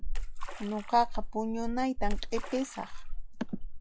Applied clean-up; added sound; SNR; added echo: classical method log-MMSE.